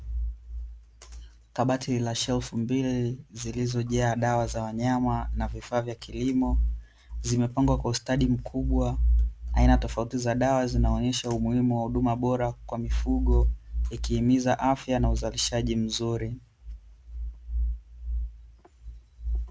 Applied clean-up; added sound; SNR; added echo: none; none; none; none.